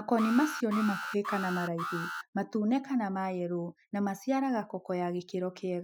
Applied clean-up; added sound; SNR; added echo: classical method Wiener filter.